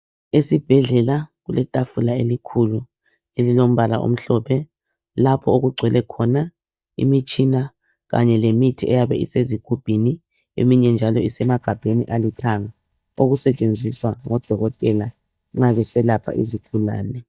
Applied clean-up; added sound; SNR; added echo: neural mask model DeepFilterNet 3.